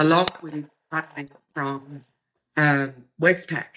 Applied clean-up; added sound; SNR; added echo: neural mask model DeepFilterNet 3.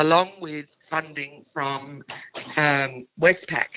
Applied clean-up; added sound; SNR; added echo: none; none; none; none.